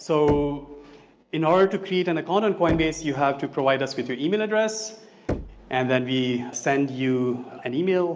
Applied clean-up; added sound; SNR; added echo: none; Knock; 14 dB; none.